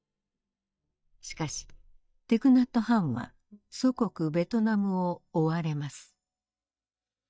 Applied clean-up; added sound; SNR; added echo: neural mask model DeepFilterNet 3.